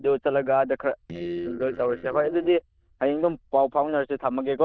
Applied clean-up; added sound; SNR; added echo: neural diffusion model UNIVERSE++.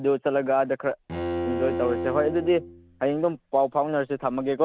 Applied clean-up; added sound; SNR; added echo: none; Bowed string instrument; 7 dB; none.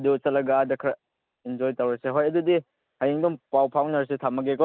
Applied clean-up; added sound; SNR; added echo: none; none; none; none.